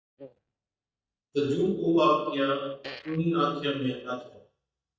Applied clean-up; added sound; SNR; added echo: neural mask model DeepFilterNet 3.